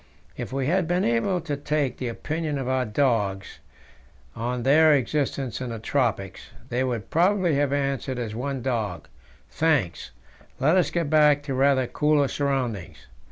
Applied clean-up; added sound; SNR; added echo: none; none; none; none.